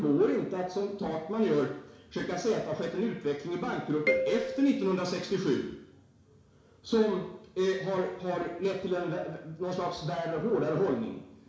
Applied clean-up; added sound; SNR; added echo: none; Marimba, xylophone; 7 dB; reverberation time 0.7 s.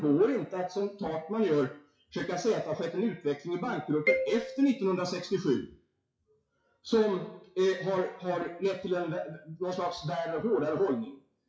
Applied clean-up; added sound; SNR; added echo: classical method WPE with log-MMSE.